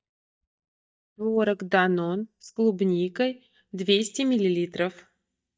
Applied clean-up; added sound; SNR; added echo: neural mask model DeepFilterNet 3.